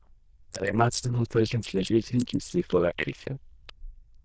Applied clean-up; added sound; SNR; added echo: neural diffusion model UNIVERSE++.